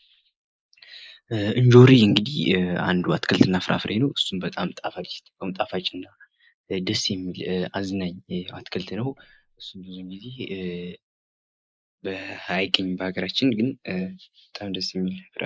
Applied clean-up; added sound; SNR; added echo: neural mask model Resemble Enhance denoiser.